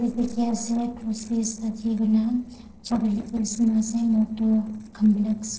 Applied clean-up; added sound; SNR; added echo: neural separator model SepFormer DNS4.